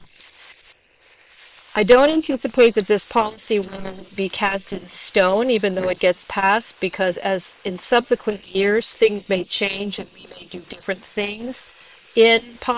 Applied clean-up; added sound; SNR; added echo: neural separator model SepFormer WHAM!.